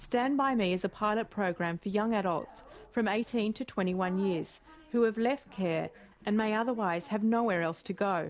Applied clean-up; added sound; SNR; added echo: none; none; none; none.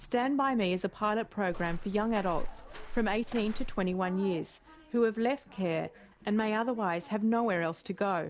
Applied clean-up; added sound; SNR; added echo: none; Walk, footsteps; 5 dB; none.